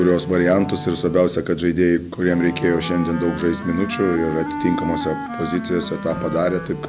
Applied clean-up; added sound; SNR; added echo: none; Wind instrument, woodwind instrument; 10 dB; none.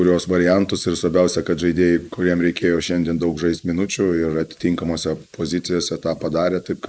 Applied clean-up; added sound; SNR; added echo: neural mask model Resemble Enhance denoiser.